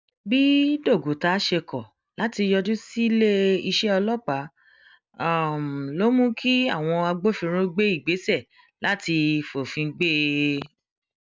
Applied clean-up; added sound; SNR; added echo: none; none; none; none.